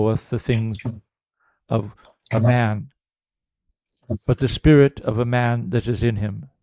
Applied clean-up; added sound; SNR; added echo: neural mask model Resemble Enhance denoiser.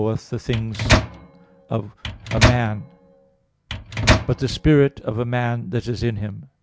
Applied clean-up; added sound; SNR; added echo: none; Microwave oven; -1 dB; none.